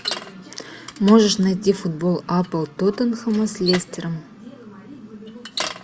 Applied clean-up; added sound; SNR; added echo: none; Bicycle; 13 dB; none.